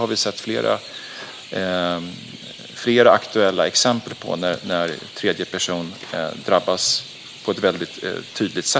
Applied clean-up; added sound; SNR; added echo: none; Chirp, tweet; 17 dB; none.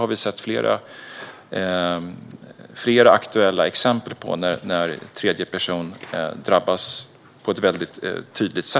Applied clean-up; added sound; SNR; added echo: none; none; none; none.